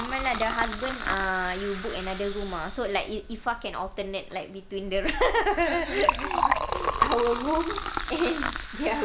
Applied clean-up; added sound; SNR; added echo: none; Liquid; 3 dB; none.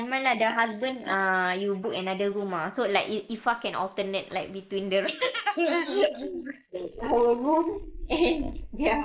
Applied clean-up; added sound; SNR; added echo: neural mask model Resemble Enhance denoiser.